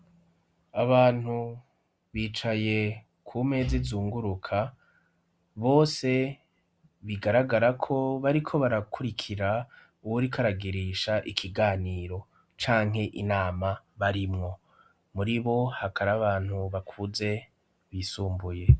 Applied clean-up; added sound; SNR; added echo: none; none; none; none.